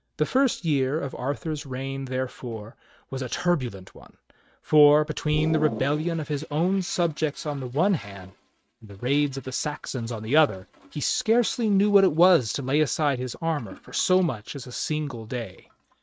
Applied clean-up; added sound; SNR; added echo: neural mask model RNNoise.